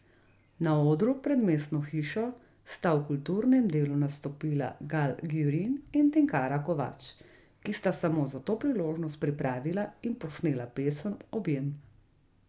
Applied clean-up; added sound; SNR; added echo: none; none; none; none.